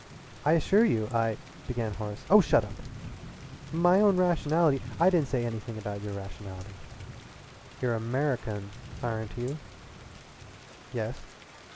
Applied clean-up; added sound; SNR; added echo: none; Thunder / Rain; 15 dB; none.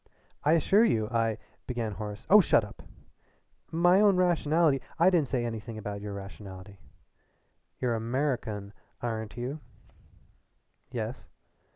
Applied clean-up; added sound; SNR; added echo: none; none; none; none.